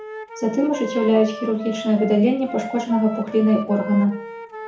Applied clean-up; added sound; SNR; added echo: none; Wind instrument, woodwind instrument; 12 dB; reverberation time 0.6 s.